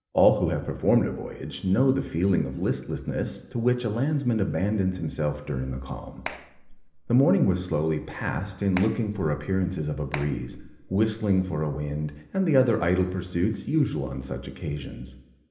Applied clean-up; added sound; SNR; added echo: none; Clapping; 16 dB; reverberation time 1.1 s.